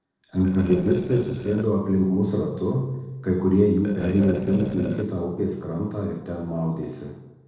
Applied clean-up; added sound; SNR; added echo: neural separator model SepFormer DNS4.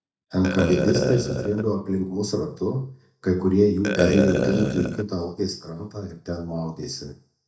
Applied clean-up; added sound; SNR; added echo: neural mask model DeepFilterNet 3.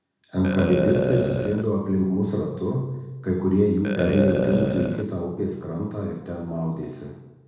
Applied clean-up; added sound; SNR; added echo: none; Burping, eructation; 5 dB; reverberation time 1.0 s.